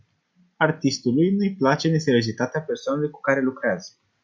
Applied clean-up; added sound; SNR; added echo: none; none; none; none.